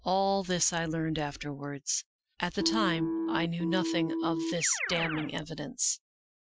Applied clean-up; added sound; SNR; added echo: classical method Wiener filter.